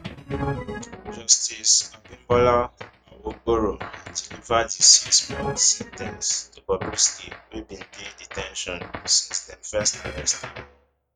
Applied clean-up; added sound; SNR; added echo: neural mask model RNNoise.